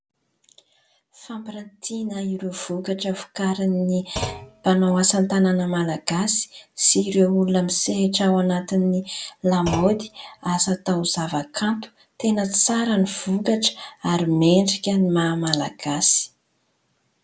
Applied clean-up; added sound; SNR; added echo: none; Thump, thud; 14 dB; none.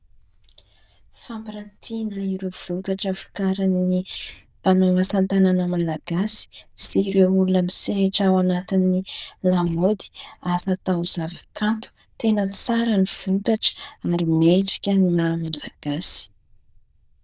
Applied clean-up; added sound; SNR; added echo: neural diffusion model UNIVERSE++.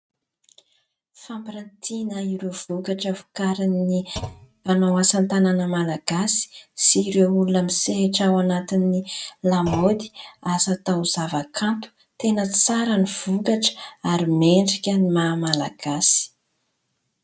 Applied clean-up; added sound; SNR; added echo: neural mask model RNNoise.